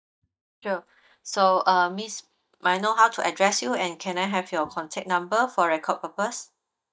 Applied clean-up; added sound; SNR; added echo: neural mask model DeepFilterNet 3.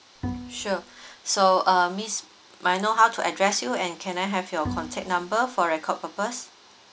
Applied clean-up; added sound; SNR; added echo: none; Bowed string instrument; 11 dB; none.